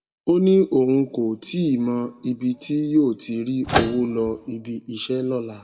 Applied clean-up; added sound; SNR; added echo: none; Microwave oven; 4 dB; reverberation time 1.6 s.